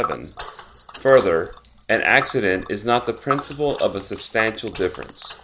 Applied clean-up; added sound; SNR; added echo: none; Tick; 12 dB; none.